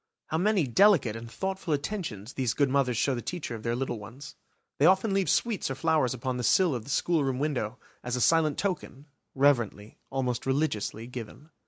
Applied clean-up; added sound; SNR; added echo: none; none; none; none.